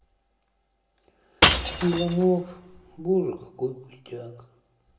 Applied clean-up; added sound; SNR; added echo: none; Shatter / Crushing; -1 dB; reverberation time 0.7 s.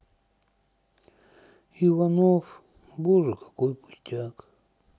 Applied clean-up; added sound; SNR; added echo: none; none; none; none.